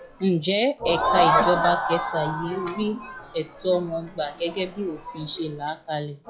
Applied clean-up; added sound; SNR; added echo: classical method log-MMSE.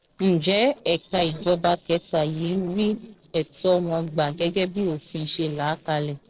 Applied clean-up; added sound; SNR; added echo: neural separator model SepFormer DNS4.